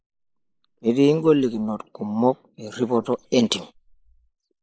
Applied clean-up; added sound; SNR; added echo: neural mask model Resemble Enhance denoiser.